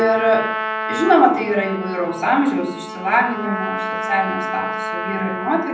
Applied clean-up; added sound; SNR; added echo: none; Trumpet; 6 dB; reverberation time 0.6 s.